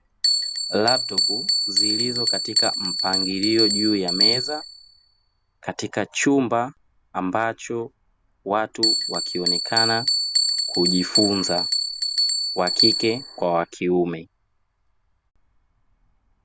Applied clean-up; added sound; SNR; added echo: none; Bell; -1 dB; none.